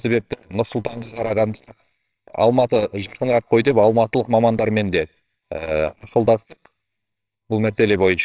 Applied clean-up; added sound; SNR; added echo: neural separator model SepFormer WHAMR!.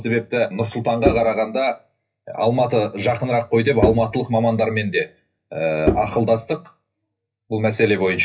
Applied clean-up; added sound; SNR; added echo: classical method WPE with log-MMSE.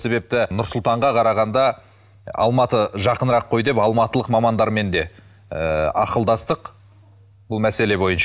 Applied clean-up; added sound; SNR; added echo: none; none; none; none.